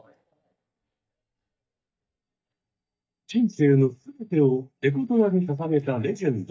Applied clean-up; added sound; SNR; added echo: neural mask model DeepFilterNet 3.